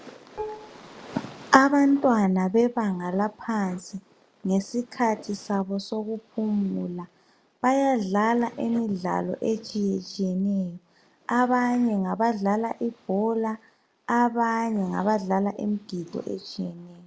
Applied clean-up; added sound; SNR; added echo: none; Dishes, pots, and pans; 14 dB; none.